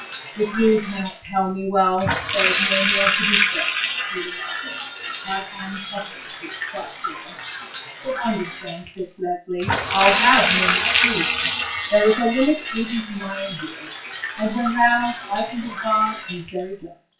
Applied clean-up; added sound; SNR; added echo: classical method WPE with log-MMSE.